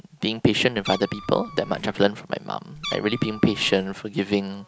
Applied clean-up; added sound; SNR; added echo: none; Meow; 13 dB; none.